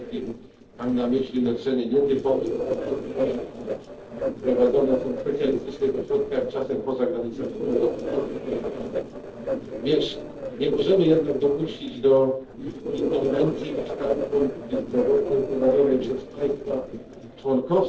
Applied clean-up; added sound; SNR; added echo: neural separator model SepFormer DNS4.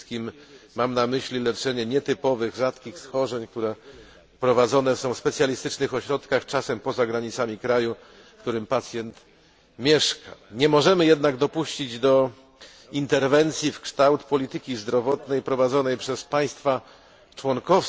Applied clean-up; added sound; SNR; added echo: none; none; none; none.